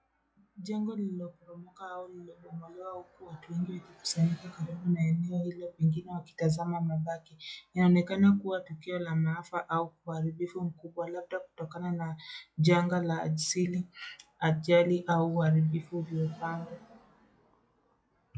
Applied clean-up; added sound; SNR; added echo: classical method log-MMSE.